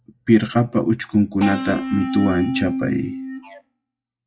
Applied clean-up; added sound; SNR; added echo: classical method log-MMSE.